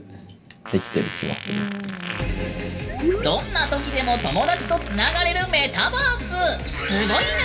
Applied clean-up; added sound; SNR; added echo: none; Fart; 14 dB; reverberation time 1.3 s.